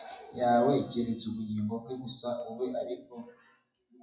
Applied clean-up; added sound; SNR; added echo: classical method WPE with log-MMSE.